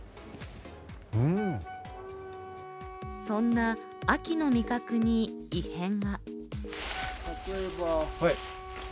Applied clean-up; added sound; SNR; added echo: none; Wind instrument, woodwind instrument; 14 dB; none.